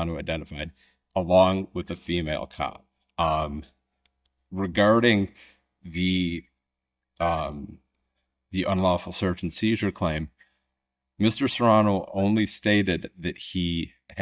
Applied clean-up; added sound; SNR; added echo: neural mask model DeepFilterNet 3.